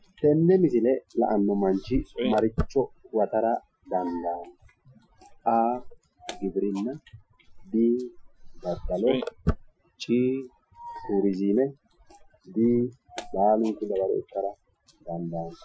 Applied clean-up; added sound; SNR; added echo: classical method Wiener filter.